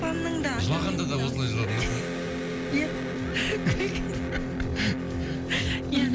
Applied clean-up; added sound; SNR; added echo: none; Electric guitar; 1 dB; none.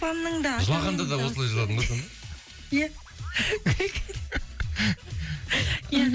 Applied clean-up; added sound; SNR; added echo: none; none; none; none.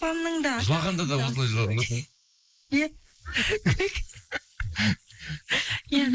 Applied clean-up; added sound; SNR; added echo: neural mask model Resemble Enhance denoiser.